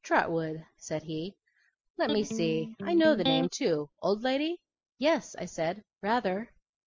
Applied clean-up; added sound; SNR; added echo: classical method spectral subtraction.